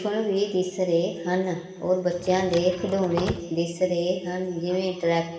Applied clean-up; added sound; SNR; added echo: none; Drawer open or close; 11 dB; reverberation time 2.2 s.